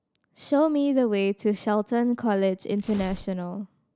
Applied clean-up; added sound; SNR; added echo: none; Tearing; 17 dB; none.